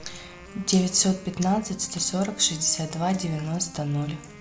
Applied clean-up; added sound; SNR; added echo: none; Wind instrument, woodwind instrument; 20 dB; none.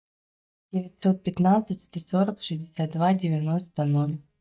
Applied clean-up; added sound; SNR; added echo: neural mask model DeepFilterNet 3.